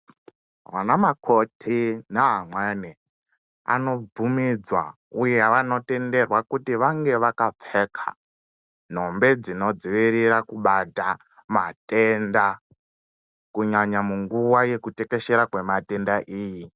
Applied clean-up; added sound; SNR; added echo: none; none; none; none.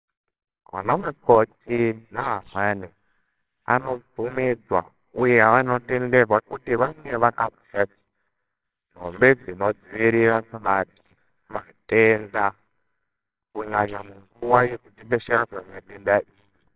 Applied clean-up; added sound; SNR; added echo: neural separator model SepFormer WHAMR!.